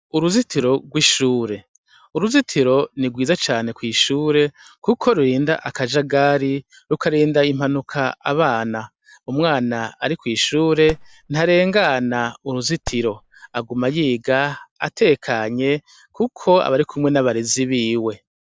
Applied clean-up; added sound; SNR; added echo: none; Fireworks; 17 dB; none.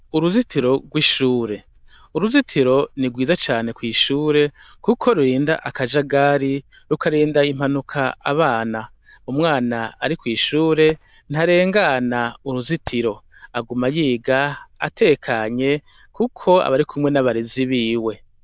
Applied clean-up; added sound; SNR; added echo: neural diffusion model UNIVERSE++.